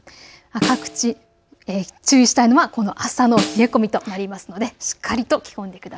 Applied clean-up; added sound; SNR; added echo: none; Snare drum; 10 dB; none.